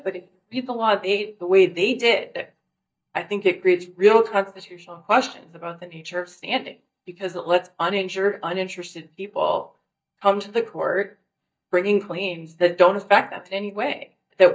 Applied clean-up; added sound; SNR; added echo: neural mask model DeepFilterNet 3.